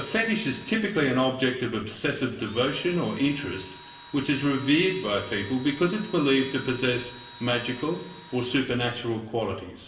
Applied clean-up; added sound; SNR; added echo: none; Engine / Drill; 19 dB; reverberation time 0.9 s.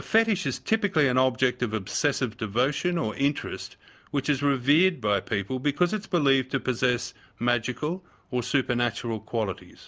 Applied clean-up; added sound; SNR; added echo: none; none; none; none.